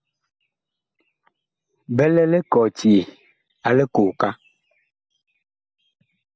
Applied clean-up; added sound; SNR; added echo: none; none; none; none.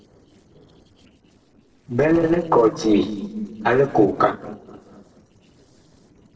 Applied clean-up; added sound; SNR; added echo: neural separator model SepFormer DNS4.